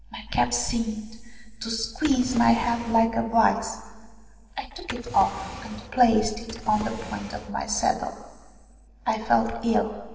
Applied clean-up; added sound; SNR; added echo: neural separator model SepFormer DNS4.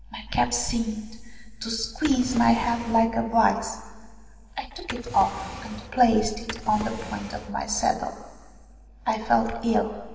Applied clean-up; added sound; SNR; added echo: none; Drawer open or close; 13 dB; reverberation time 2.1 s.